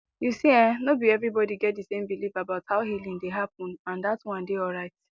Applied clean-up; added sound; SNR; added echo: none; none; none; none.